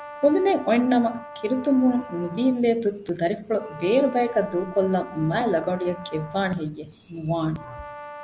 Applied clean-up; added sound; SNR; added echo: none; Brass instrument; 16 dB; none.